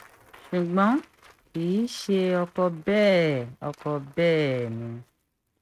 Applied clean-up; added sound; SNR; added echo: neural mask model RNNoise.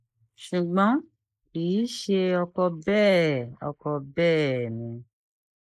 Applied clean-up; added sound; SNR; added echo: neural mask model Resemble Enhance denoiser.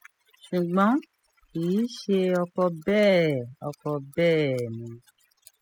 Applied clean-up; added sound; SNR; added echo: classical method spectral subtraction.